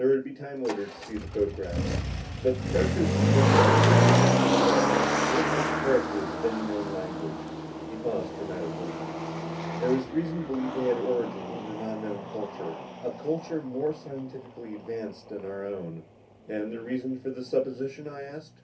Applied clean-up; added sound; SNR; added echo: none; Motor vehicle (road); -3 dB; reverberation time 0.3 s.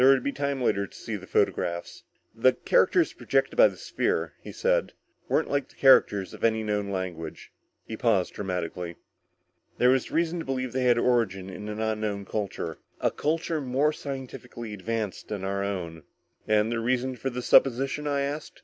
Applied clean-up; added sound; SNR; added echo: none; none; none; none.